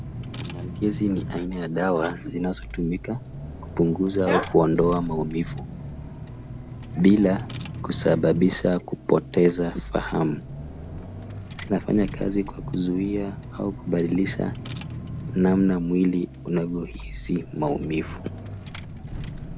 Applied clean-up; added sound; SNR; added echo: none; Engine / Car; 10 dB; none.